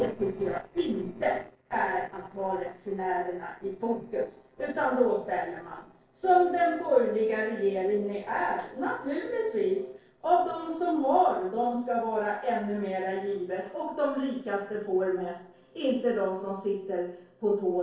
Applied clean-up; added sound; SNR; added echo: neural separator model SepFormer DNS4.